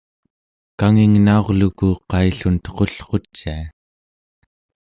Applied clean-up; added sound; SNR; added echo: none; none; none; none.